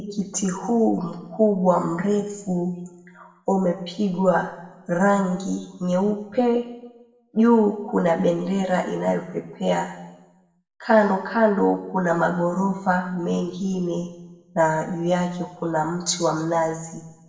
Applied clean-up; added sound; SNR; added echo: none; none; none; reverberation time 0.9 s.